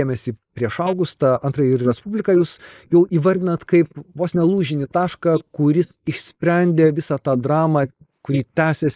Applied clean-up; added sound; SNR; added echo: neural mask model Resemble Enhance denoiser.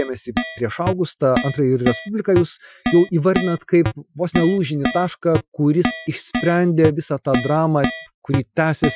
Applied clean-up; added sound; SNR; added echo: classical method Wiener filter.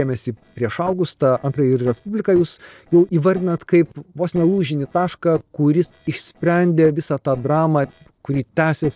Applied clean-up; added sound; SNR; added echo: neural separator model SepFormer DNS4.